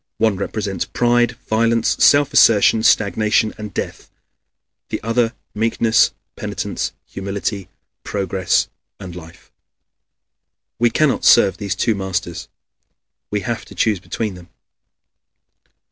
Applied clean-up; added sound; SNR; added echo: none; none; none; none.